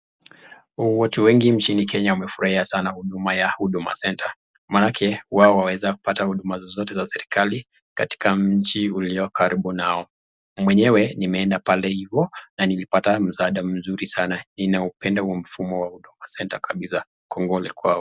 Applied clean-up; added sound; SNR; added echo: none; none; none; none.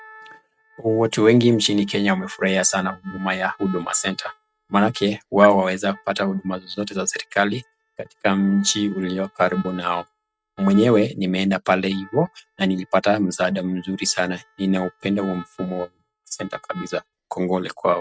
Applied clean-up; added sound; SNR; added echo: neural mask model RNNoise.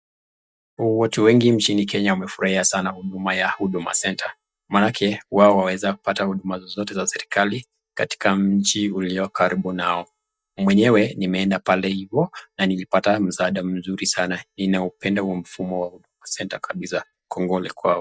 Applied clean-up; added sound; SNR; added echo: neural mask model DeepFilterNet 3.